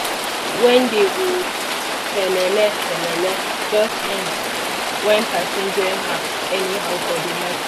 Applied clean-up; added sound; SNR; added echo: none; Rain; 1 dB; none.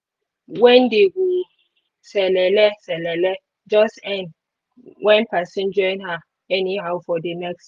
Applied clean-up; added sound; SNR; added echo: none; none; none; none.